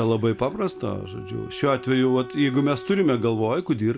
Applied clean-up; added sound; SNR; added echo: none; Wind instrument, woodwind instrument; 17 dB; none.